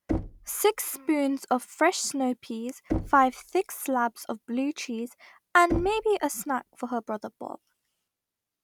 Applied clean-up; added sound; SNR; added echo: none; Knock; 10 dB; none.